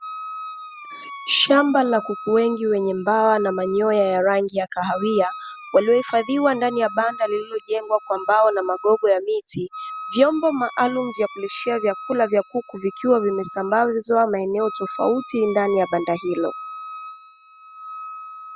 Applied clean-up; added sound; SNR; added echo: none; Wind instrument, woodwind instrument; 15 dB; none.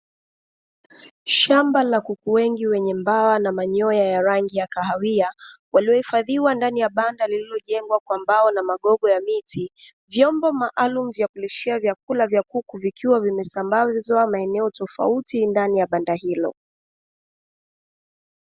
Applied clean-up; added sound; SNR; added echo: none; none; none; none.